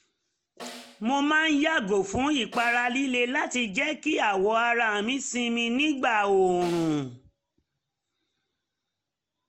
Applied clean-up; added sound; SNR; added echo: none; Snare drum; 20 dB; none.